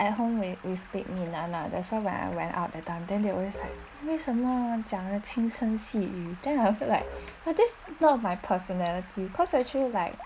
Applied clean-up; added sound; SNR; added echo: none; Musical instrument + Stream; 18 dB; none.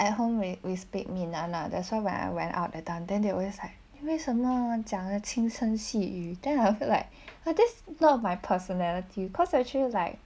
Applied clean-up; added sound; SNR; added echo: none; none; none; none.